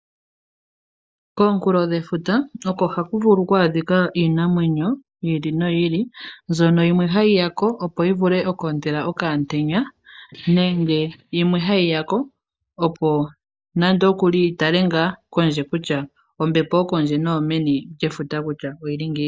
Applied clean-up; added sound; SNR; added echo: neural mask model DeepFilterNet 3.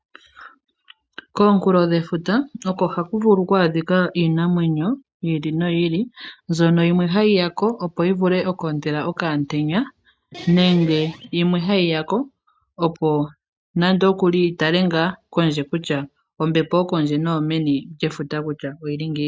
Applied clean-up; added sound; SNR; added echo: neural mask model RNNoise.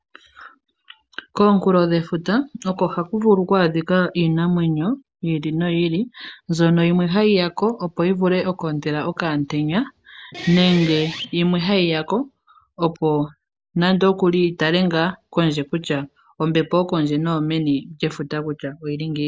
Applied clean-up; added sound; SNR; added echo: none; Guitar; 13 dB; none.